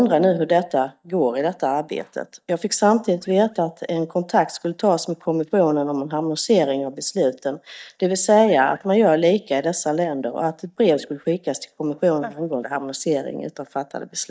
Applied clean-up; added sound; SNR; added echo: neural mask model DeepFilterNet 3.